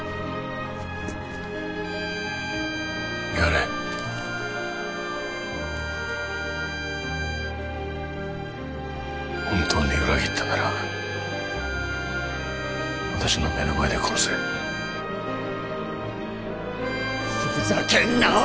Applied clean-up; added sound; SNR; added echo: none; Bowed string instrument; 9 dB; none.